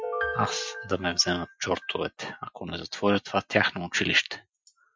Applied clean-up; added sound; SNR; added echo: classical method Wiener filter.